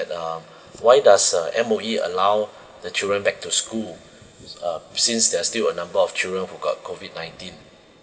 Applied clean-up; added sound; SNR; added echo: none; none; none; none.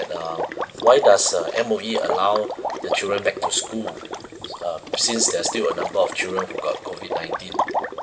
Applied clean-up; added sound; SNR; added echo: none; Water / Liquid; 5 dB; none.